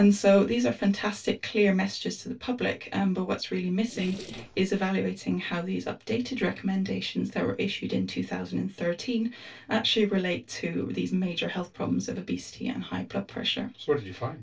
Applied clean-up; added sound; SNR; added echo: neural separator model SepFormer DNS4.